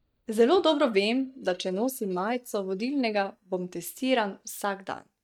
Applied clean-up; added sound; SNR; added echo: neural mask model DeepFilterNet 3.